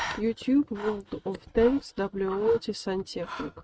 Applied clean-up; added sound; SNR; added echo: neural mask model RNNoise.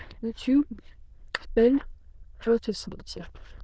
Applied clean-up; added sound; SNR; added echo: neural diffusion model UNIVERSE++.